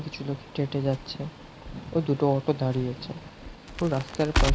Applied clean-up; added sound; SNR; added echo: none; Crackle; 4 dB; none.